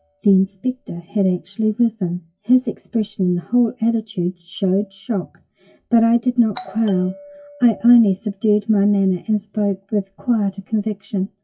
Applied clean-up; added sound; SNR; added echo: classical method WPE with log-MMSE.